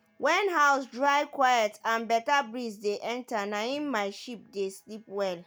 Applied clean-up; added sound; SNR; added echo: none; none; none; none.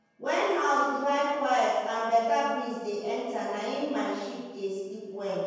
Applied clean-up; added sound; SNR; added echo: none; none; none; reverberation time 1.2 s.